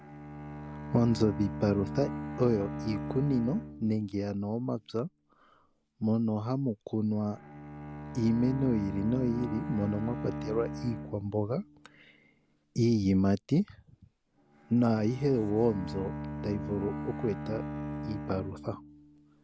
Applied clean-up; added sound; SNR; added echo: none; Bowed string instrument; 9 dB; none.